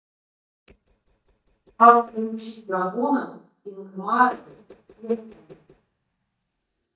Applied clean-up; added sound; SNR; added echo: neural mask model DeepFilterNet 3.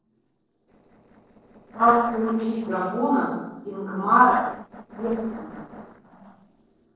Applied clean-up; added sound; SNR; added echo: neural separator model SepFormer DNS4.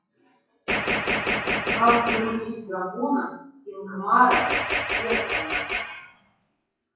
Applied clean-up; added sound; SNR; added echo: classical method WPE with log-MMSE.